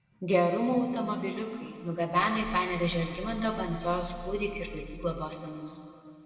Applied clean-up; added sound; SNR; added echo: none; Growling; 15 dB; reverberation time 2.4 s.